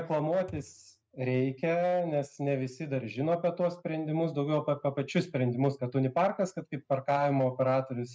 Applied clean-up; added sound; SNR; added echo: neural mask model RNNoise.